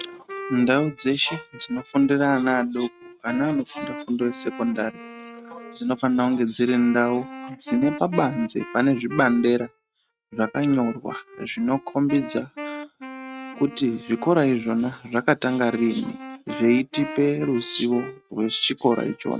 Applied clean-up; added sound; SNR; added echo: neural mask model RNNoise.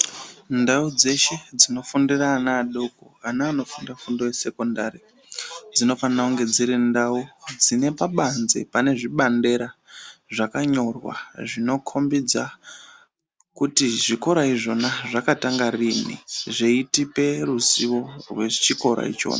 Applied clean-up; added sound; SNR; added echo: none; none; none; none.